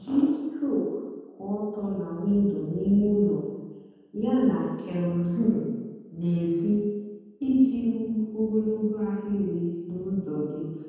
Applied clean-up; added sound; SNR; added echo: none; none; none; reverberation time 1.2 s.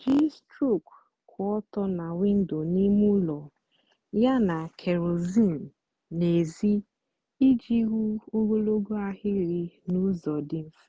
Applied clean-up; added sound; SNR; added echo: none; none; none; none.